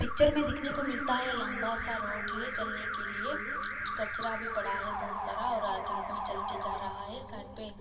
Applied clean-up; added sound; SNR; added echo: none; Alarm; 6 dB; reverberation time 2.6 s.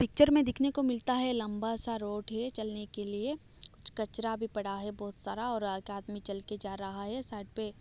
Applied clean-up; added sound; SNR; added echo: none; none; none; none.